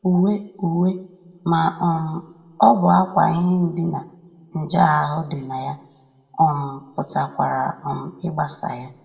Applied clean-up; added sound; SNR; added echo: none; none; none; reverberation time 0.8 s.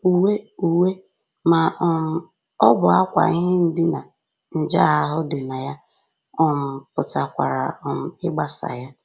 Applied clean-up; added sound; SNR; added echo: none; none; none; none.